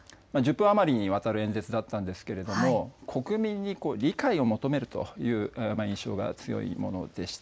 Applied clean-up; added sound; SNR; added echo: none; none; none; none.